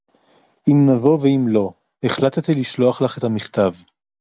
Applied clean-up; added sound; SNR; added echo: none; none; none; none.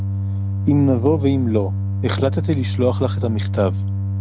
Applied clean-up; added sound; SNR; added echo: none; Organ; 1 dB; none.